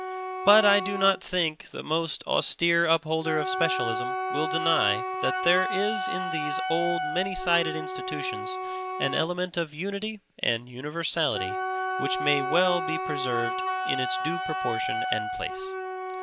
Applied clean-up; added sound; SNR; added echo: none; Wind instrument, woodwind instrument; 3 dB; none.